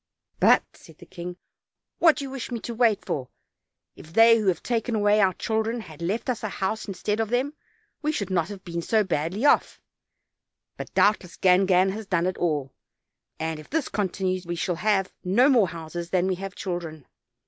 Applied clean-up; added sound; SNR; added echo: none; none; none; none.